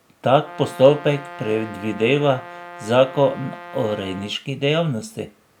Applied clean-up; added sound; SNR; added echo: none; Brass instrument; 17 dB; none.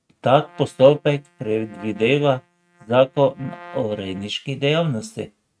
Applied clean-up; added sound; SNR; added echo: neural mask model RNNoise.